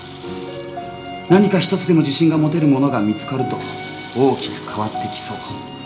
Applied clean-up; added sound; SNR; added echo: none; Sink (filling or washing) / Water tap, faucet; 19 dB; reverberation time 0.4 s.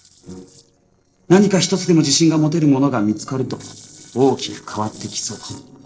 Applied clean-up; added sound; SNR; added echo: neural separator model SepFormer DNS4.